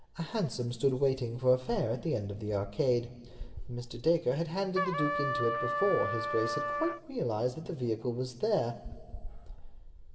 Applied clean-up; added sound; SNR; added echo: none; Trumpet; 2 dB; reverberation time 1.5 s.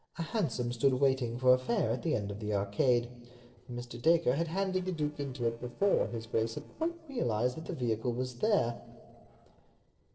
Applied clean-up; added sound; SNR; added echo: neural separator model SepFormer DNS4.